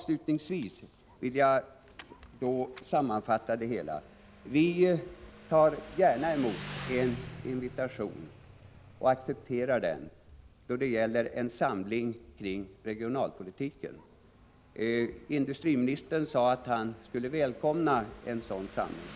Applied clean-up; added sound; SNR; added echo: none; Motorcycle; 19 dB; none.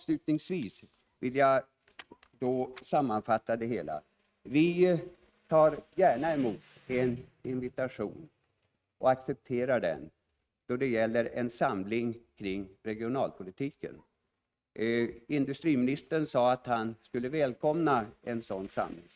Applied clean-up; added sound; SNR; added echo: neural mask model RNNoise.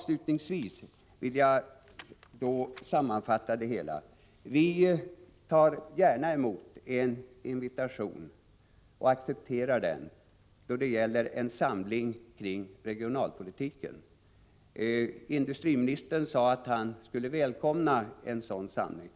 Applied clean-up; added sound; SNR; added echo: none; none; none; none.